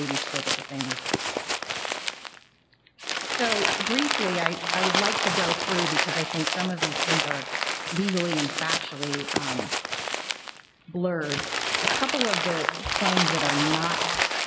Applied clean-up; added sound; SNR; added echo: none; Crumpling, crinkling; -3 dB; none.